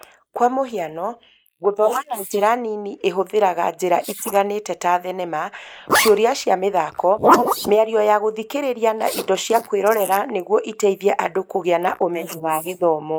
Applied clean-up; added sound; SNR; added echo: neural mask model Resemble Enhance denoiser.